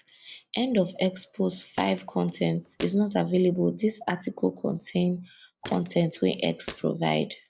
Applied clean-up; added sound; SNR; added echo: neural separator model SepFormer DNS4.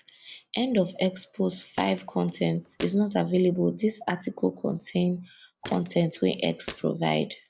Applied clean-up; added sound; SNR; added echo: none; Walk, footsteps; 18 dB; none.